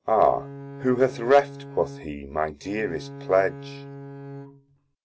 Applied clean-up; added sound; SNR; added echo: none; Bowed string instrument; 14 dB; none.